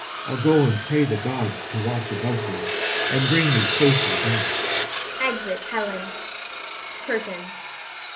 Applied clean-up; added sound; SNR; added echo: none; Sawing; 1 dB; reverberation time 0.3 s.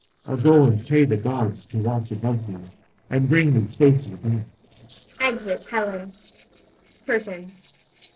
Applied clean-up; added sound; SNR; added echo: neural separator model SepFormer DNS4.